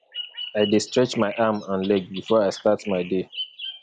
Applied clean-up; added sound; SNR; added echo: none; Bird vocalization, bird call, bird song; 14 dB; none.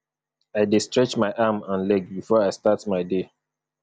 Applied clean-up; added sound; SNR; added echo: none; none; none; none.